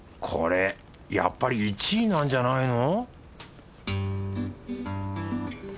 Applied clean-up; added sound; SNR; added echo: none; none; none; none.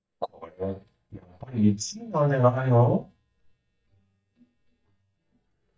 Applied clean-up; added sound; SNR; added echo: neural mask model DeepFilterNet 3.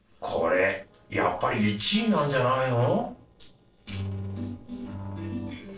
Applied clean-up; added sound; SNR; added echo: neural separator model SepFormer DNS4.